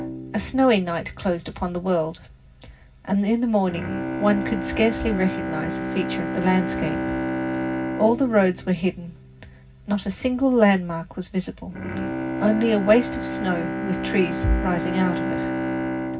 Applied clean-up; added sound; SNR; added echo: none; Bowed string instrument; 5 dB; reverberation time 0.4 s.